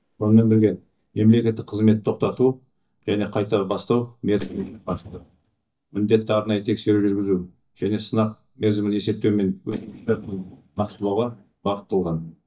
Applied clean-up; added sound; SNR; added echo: neural mask model DeepFilterNet 3.